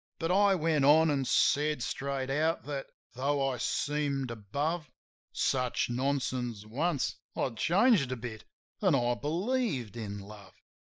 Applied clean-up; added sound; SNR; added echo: neural mask model Resemble Enhance denoiser.